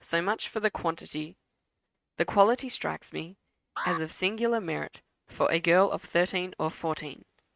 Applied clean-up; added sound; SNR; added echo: neural mask model RNNoise.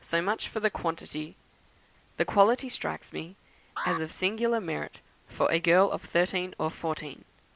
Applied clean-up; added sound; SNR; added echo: none; Alarm; 10 dB; none.